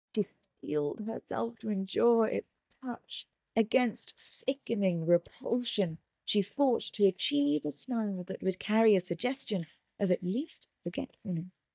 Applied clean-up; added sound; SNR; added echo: neural mask model DeepFilterNet 3.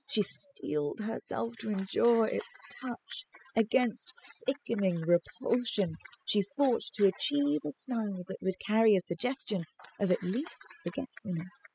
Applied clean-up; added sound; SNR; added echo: classical method spectral subtraction.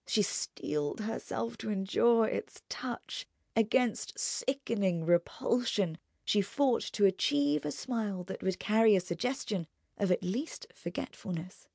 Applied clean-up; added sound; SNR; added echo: none; none; none; none.